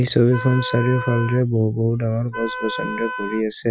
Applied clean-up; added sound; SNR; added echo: classical method Wiener filter.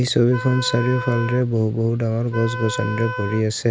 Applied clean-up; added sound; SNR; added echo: none; Wind instrument, woodwind instrument; 11 dB; none.